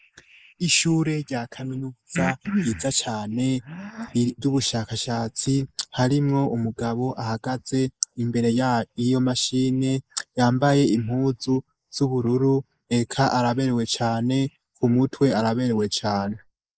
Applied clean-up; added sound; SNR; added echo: neural mask model Resemble Enhance denoiser.